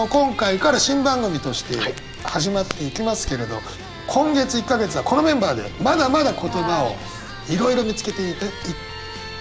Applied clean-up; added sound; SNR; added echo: none; Crackle + Car passing by; 16 dB; none.